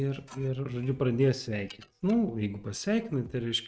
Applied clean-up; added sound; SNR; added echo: neural mask model RNNoise.